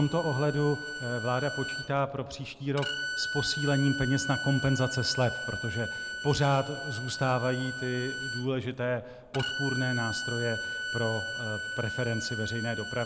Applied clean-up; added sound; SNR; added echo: none; Bowed string instrument; 6 dB; none.